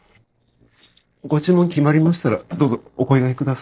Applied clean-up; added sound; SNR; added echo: neural separator model SepFormer DNS4.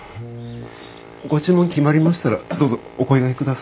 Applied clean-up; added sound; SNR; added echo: none; Boat, Water vehicle; 18 dB; none.